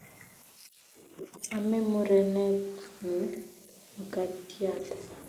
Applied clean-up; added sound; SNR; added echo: neural mask model Resemble Enhance denoiser.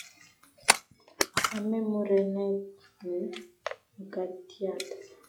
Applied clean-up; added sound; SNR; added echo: classical method log-MMSE.